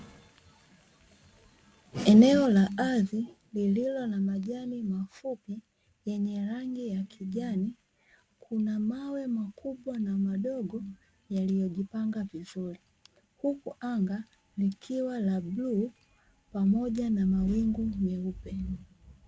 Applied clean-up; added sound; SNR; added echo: none; none; none; none.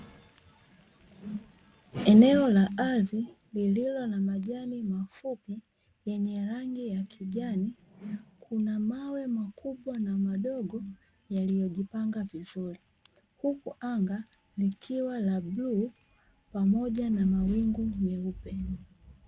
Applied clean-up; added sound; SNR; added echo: none; Whoosh, swoosh, swish; 17 dB; none.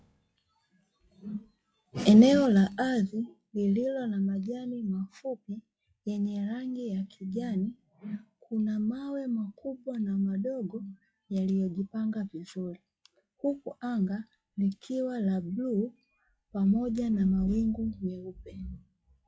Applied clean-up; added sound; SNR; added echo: classical method log-MMSE.